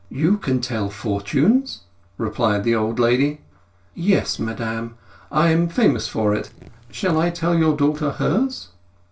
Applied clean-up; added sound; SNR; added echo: neural separator model SepFormer DNS4.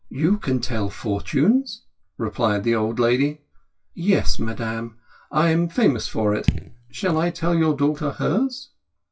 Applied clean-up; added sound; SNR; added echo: classical method WPE with log-MMSE.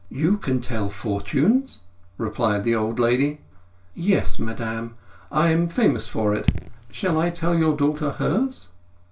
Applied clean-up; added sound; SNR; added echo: none; Raindrop / Drip; 8 dB; reverberation time 0.2 s.